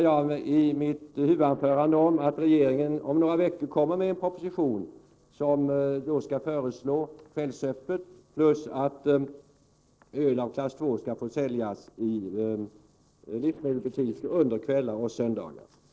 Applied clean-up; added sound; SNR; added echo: neural separator model SepFormer DNS4.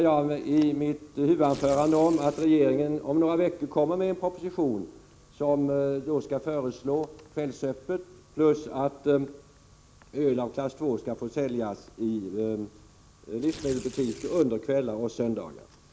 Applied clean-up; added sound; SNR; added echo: none; Tearing; 18 dB; none.